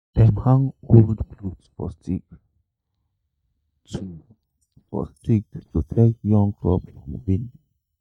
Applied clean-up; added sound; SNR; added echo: neural mask model DeepFilterNet 3.